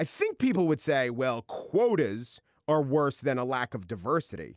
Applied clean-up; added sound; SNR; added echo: none; none; none; none.